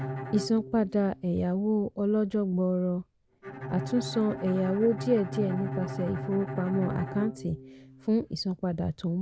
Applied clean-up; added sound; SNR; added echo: none; Bowed string instrument; 10 dB; none.